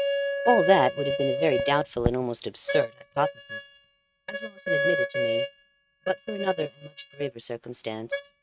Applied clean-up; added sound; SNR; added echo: neural mask model RNNoise.